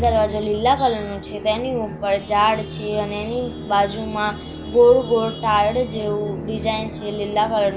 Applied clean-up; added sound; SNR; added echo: none; Musical instrument; 11 dB; none.